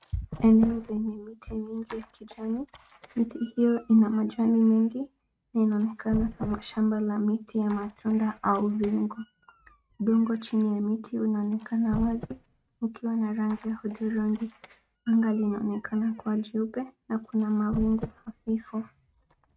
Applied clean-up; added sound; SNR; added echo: neural mask model RNNoise.